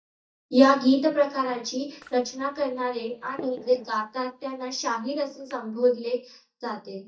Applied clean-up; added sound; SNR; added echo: neural mask model DeepFilterNet 3.